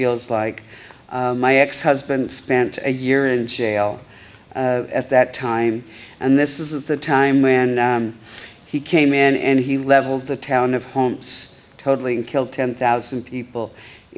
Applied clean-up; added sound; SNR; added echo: none; none; none; none.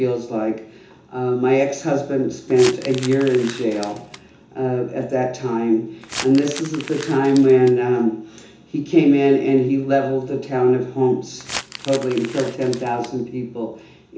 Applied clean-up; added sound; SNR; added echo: none; Crumpling, crinkling; 14 dB; reverberation time 0.6 s.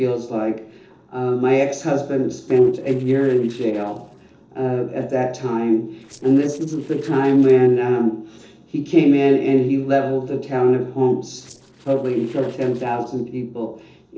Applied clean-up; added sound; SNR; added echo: neural separator model SepFormer DNS4.